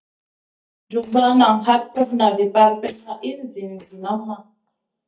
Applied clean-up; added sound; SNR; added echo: neural mask model DeepFilterNet 3.